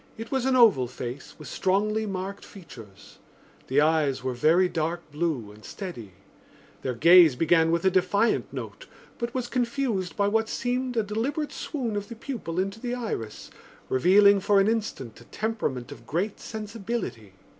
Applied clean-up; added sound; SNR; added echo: none; none; none; none.